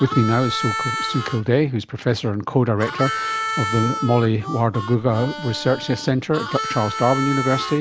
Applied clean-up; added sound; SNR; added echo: none; Harmonica; 7 dB; none.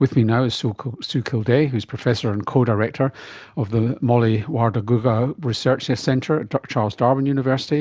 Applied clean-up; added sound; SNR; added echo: none; none; none; none.